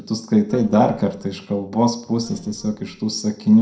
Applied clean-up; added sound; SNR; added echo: neural separator model SepFormer DNS4.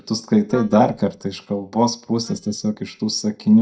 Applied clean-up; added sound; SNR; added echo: neural mask model DeepFilterNet 3.